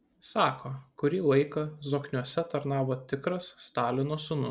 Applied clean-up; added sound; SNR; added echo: none; none; none; none.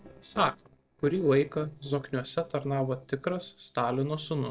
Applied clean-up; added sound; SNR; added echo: neural separator model SepFormer DNS4.